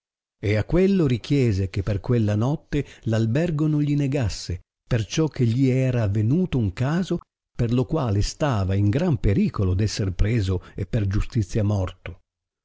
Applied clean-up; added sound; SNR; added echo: none; none; none; none.